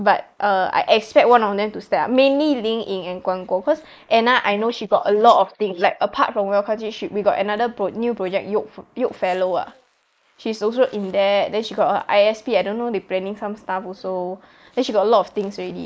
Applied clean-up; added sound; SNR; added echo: neural mask model Resemble Enhance denoiser.